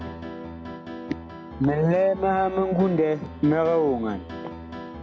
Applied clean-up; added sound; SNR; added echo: none; Piano; 12 dB; none.